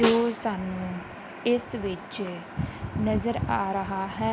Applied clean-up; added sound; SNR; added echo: none; Snare drum; 8 dB; none.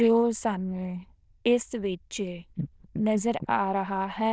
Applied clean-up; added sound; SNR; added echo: neural diffusion model UNIVERSE++.